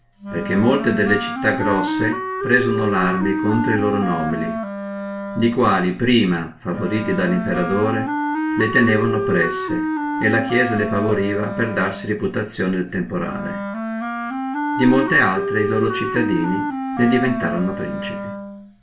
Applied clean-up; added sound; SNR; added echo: none; Wind instrument, woodwind instrument; 4 dB; reverberation time 0.2 s.